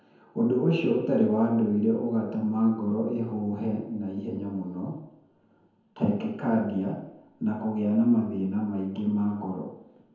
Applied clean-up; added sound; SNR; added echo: none; none; none; reverberation time 0.9 s.